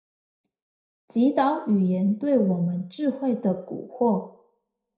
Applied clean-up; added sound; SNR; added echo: none; none; none; reverberation time 0.4 s.